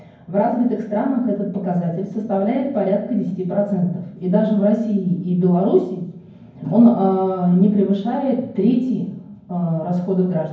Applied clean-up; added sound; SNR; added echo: none; none; none; reverberation time 0.9 s.